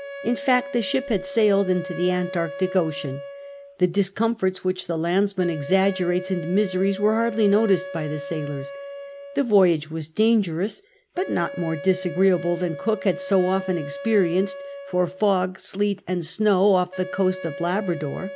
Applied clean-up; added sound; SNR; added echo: none; Wind instrument, woodwind instrument; 13 dB; none.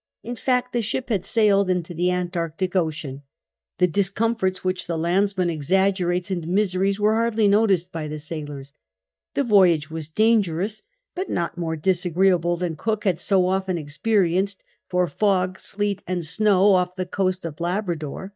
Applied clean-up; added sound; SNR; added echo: neural mask model DeepFilterNet 3.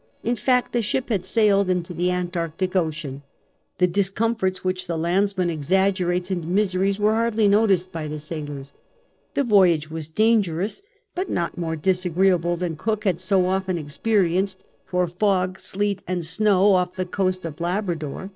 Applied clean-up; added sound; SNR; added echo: neural separator model SepFormer DNS4.